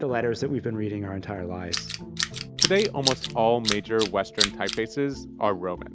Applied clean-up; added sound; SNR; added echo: none; Tools; 3 dB; none.